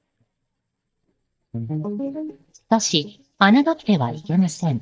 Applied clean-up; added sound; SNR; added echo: neural mask model DeepFilterNet 3.